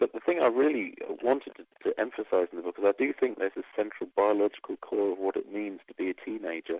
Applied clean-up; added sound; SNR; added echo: none; none; none; none.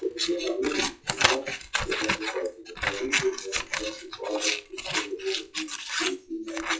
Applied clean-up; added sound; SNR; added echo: classical method WPE with log-MMSE.